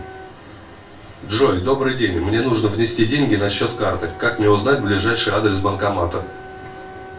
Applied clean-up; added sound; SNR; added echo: none; Wind instrument, woodwind instrument; 20 dB; reverberation time 0.3 s.